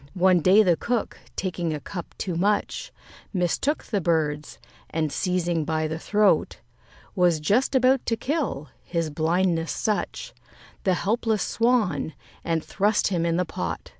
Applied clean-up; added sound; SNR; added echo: none; none; none; none.